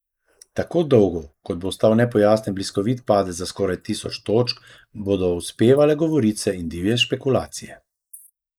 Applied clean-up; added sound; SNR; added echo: neural mask model Resemble Enhance denoiser.